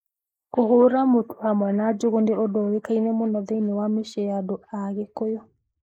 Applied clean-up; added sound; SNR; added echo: neural mask model Resemble Enhance denoiser.